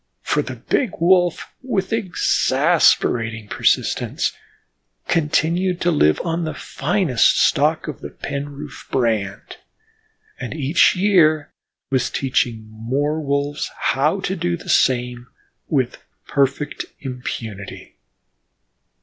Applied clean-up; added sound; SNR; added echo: none; none; none; none.